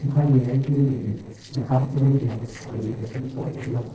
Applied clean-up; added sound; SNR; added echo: neural separator model SepFormer DNS4.